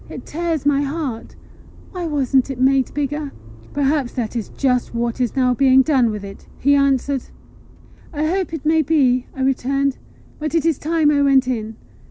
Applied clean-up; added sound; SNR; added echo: none; Motor vehicle (road); 18 dB; none.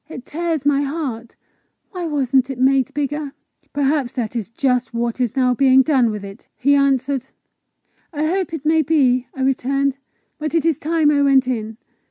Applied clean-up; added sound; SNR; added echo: none; none; none; none.